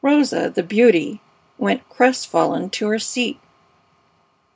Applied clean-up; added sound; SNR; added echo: none; none; none; none.